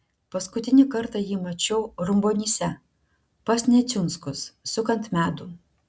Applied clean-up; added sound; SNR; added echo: none; none; none; none.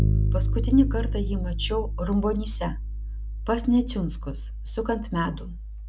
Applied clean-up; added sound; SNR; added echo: none; Bass guitar; 0 dB; none.